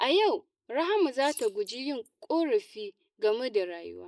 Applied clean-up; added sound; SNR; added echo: neural mask model Resemble Enhance denoiser.